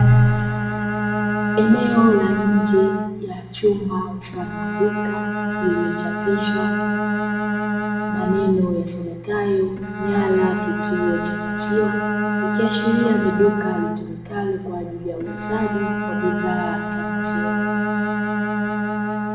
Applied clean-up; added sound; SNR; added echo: none; Bowed string instrument; 2 dB; reverberation time 1.0 s.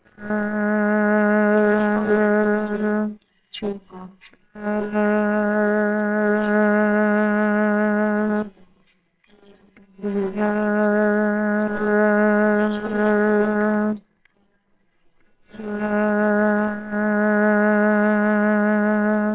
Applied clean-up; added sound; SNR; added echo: neural separator model SepFormer WHAMR!.